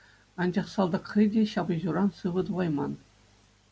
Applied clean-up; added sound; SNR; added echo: none; none; none; none.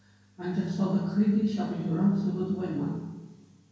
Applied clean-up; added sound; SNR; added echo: none; none; none; reverberation time 1.0 s.